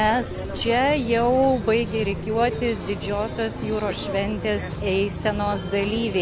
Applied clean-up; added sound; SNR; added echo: none; none; none; none.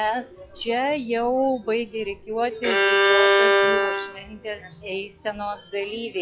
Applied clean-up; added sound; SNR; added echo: classical method log-MMSE.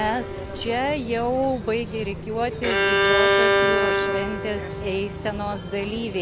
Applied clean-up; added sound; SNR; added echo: none; Bowed string instrument; -2 dB; none.